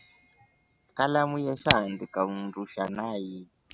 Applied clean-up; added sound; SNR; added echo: none; Scissors; 7 dB; none.